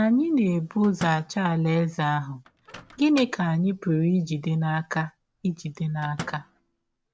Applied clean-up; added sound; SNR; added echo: none; Microwave oven; 20 dB; none.